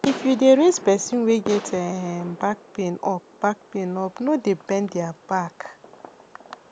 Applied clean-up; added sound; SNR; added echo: none; Fireworks; 16 dB; none.